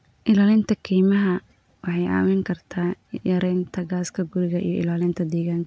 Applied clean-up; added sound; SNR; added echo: none; none; none; none.